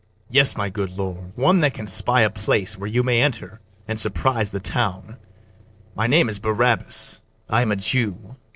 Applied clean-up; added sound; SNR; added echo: neural separator model SepFormer DNS4.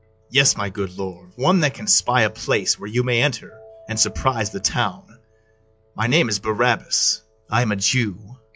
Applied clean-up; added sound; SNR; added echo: classical method log-MMSE.